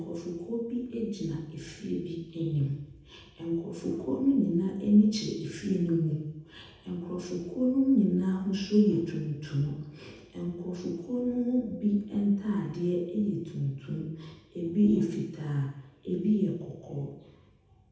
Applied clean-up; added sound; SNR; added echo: none; none; none; reverberation time 0.8 s.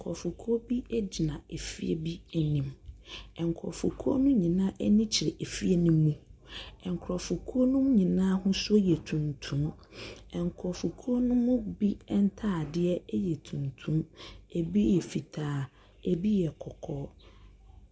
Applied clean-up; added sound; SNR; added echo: none; none; none; none.